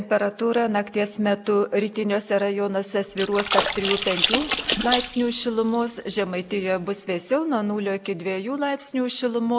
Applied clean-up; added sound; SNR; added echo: none; Splash, splatter; 4 dB; none.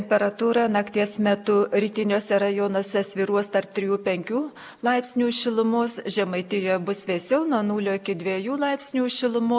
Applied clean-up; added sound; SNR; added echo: none; none; none; none.